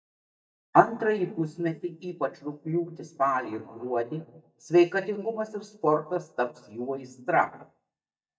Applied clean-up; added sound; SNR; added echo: neural mask model DeepFilterNet 3.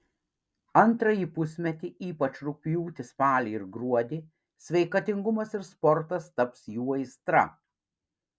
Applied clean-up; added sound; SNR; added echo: none; none; none; none.